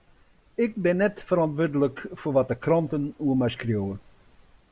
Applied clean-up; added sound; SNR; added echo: none; none; none; none.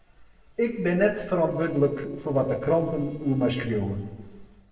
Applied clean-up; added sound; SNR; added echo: neural separator model SepFormer DNS4.